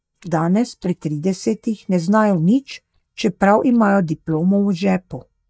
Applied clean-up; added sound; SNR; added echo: neural mask model DeepFilterNet 3.